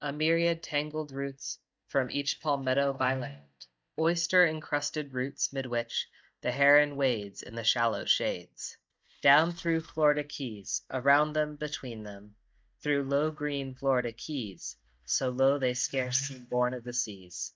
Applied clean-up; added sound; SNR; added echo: neural mask model DeepFilterNet 3.